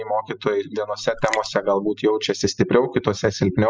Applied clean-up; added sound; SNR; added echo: classical method spectral subtraction.